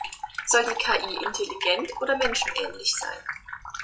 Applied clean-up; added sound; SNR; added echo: classical method WPE with log-MMSE.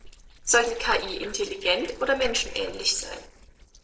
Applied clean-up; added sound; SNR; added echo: neural separator model SepFormer DNS4.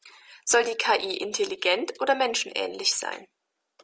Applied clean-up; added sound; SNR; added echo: none; none; none; none.